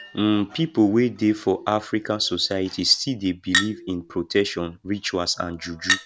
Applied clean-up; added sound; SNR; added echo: none; Chink, clink; 9 dB; none.